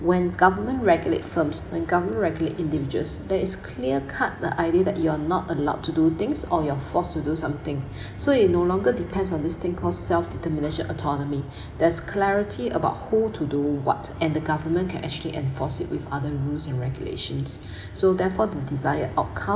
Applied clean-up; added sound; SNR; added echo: none; none; none; none.